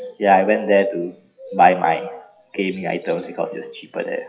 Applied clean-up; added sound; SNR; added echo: classical method WPE with log-MMSE.